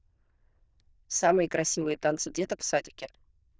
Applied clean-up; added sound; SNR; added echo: neural diffusion model UNIVERSE++.